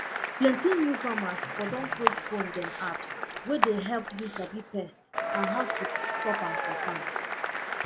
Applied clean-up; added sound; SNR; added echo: none; Applause / Crowd / Cheering + Camera; 0 dB; none.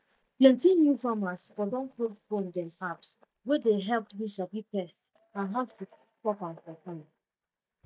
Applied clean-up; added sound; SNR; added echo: neural mask model DeepFilterNet 3.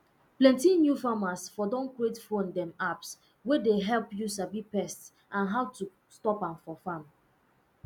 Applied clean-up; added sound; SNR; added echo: none; none; none; none.